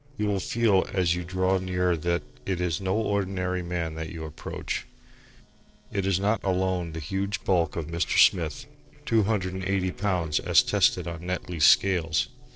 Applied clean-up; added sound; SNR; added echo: neural separator model SepFormer DNS4.